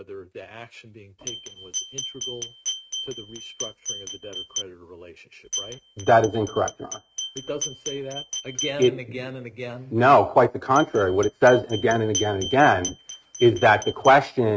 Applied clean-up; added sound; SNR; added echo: neural mask model RNNoise.